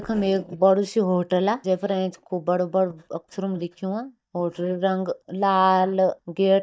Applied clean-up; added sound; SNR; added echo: neural mask model DeepFilterNet 3.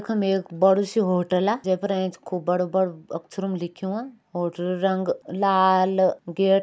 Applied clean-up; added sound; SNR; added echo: none; none; none; none.